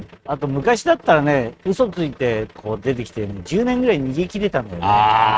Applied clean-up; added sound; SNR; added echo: neural mask model RNNoise.